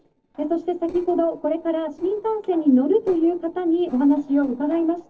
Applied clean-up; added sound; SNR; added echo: neural separator model SepFormer DNS4.